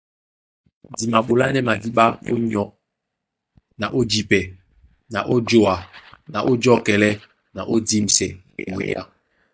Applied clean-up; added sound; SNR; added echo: neural mask model DeepFilterNet 3.